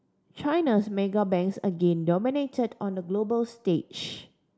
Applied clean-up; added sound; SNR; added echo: none; none; none; none.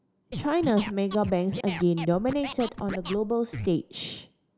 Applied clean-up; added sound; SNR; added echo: none; Scratching (performance technique); 10 dB; none.